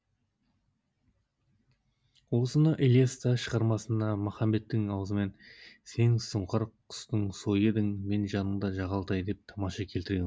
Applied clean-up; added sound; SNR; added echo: none; none; none; none.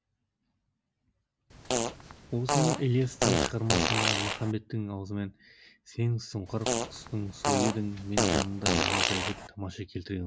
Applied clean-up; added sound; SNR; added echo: none; Fart; -3 dB; none.